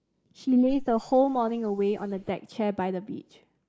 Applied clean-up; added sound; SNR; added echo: neural mask model Resemble Enhance denoiser.